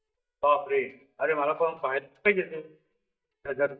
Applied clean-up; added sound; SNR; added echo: neural mask model DeepFilterNet 3.